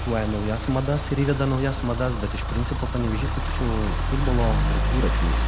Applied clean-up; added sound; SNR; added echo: none; Idling / Engine starting / Accelerating, revving, vroom / Car; -2 dB; none.